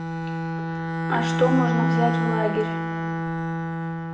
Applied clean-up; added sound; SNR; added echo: none; Bowed string instrument; -3 dB; reverberation time 1.5 s.